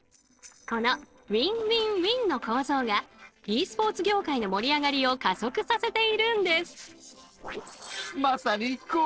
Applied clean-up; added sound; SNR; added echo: neural separator model SepFormer DNS4.